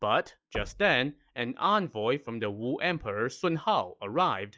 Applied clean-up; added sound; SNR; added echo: classical method log-MMSE.